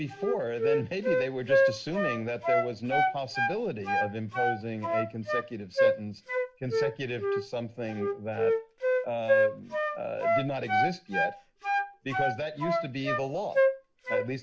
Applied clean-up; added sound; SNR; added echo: none; Wind instrument, woodwind instrument; -5 dB; none.